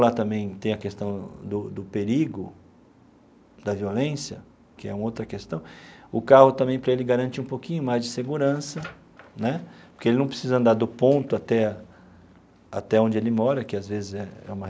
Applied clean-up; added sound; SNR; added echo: none; none; none; none.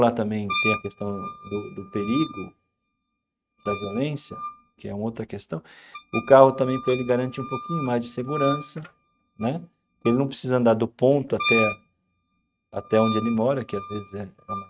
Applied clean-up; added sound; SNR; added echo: neural mask model RNNoise.